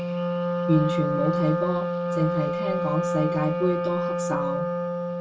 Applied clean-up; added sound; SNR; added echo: none; Wind instrument, woodwind instrument; -2 dB; reverberation time 0.2 s.